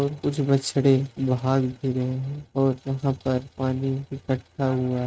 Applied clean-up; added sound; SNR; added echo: neural mask model RNNoise.